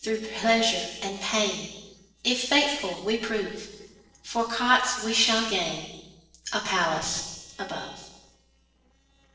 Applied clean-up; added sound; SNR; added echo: neural separator model SepFormer DNS4.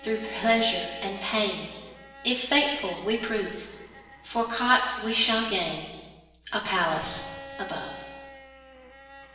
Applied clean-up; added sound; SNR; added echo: none; Bowed string instrument; 17 dB; reverberation time 1.2 s.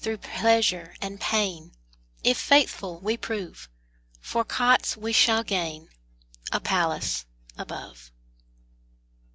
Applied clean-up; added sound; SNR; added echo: none; none; none; none.